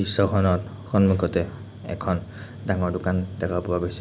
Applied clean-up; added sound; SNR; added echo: none; none; none; none.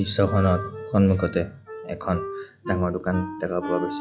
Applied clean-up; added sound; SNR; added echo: classical method log-MMSE.